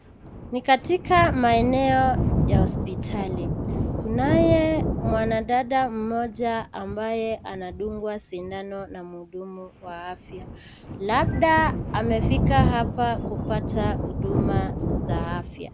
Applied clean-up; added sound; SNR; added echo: none; Thunder; 2 dB; none.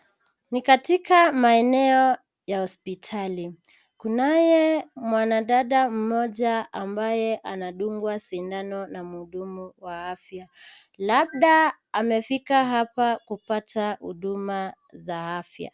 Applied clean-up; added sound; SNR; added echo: none; none; none; none.